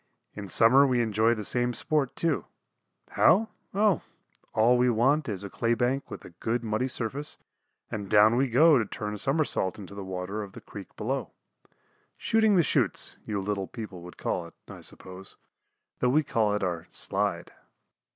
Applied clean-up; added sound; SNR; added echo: none; none; none; none.